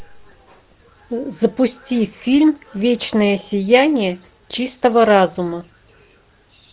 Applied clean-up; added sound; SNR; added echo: none; none; none; none.